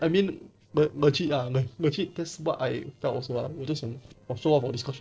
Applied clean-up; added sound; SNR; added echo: neural separator model SepFormer DNS4.